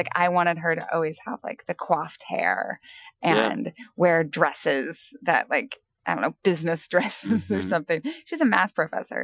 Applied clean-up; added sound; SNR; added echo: classical method Wiener filter.